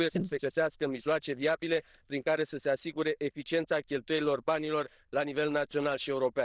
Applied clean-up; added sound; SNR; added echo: neural diffusion model UNIVERSE++.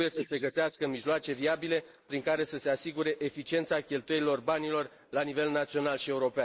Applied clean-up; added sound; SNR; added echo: neural mask model Resemble Enhance denoiser.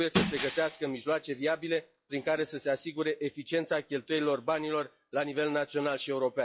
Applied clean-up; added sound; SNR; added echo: classical method log-MMSE.